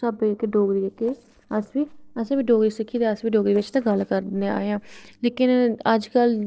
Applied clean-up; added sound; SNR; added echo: neural separator model SepFormer DNS4.